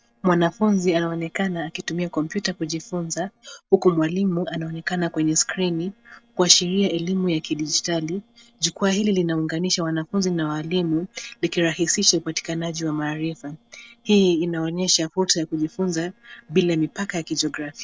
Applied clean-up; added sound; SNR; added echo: neural separator model SepFormer DNS4.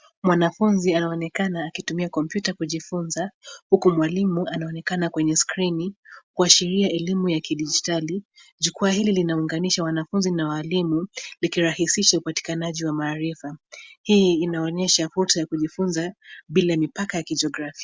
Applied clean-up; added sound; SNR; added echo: none; none; none; none.